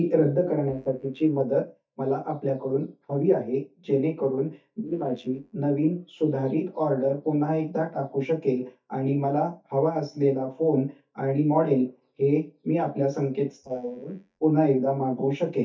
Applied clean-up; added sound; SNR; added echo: neural mask model DeepFilterNet 3.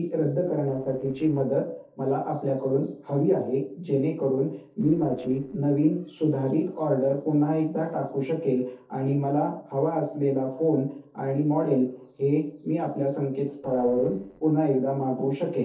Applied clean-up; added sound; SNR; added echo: neural separator model SepFormer DNS4.